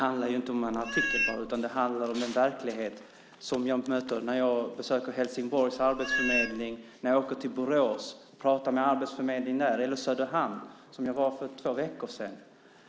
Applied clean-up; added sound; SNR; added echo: none; Meow; 2 dB; none.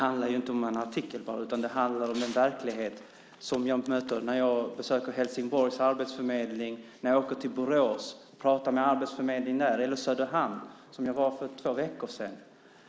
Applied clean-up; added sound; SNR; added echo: none; none; none; none.